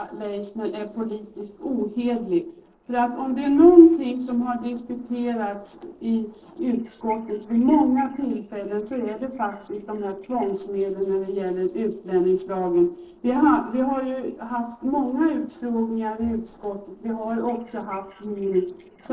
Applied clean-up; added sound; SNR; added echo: neural separator model SepFormer DNS4.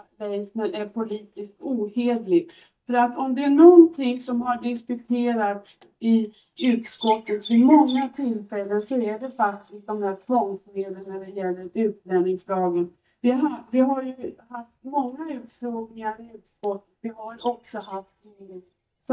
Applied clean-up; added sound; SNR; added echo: neural mask model DeepFilterNet 3.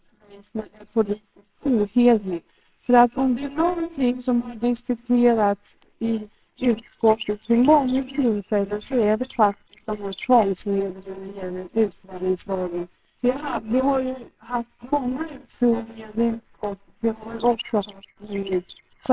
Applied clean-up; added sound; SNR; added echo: neural separator model SepFormer WHAMR!.